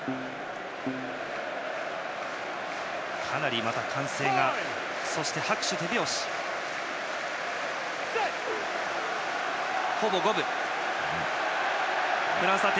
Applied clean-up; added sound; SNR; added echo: none; Keyboard (musical); 8 dB; none.